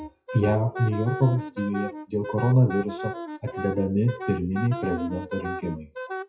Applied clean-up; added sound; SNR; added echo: classical method WPE with log-MMSE.